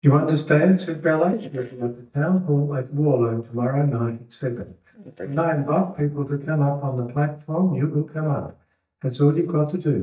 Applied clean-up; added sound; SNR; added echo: neural mask model DeepFilterNet 3.